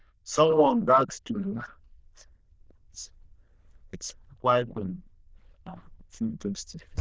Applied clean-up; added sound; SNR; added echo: neural diffusion model UNIVERSE++.